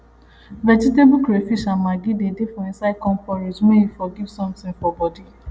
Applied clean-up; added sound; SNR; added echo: none; none; none; none.